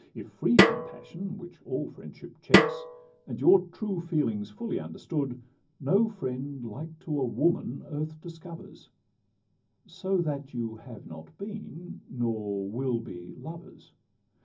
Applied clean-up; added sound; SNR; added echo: none; Snare drum; -5 dB; reverberation time 0.4 s.